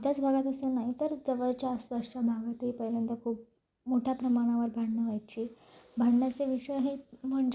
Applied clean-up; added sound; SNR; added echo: none; none; none; none.